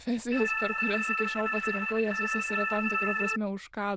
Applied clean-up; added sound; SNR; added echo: neural diffusion model UNIVERSE++.